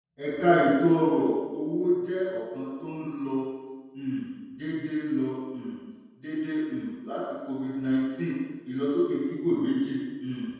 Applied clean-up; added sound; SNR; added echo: none; none; none; reverberation time 1.2 s.